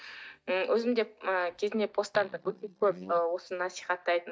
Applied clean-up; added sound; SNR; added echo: neural mask model DeepFilterNet 3.